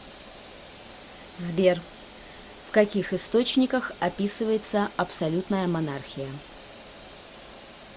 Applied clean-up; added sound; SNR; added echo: none; none; none; none.